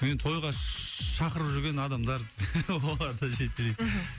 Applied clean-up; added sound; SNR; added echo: none; none; none; none.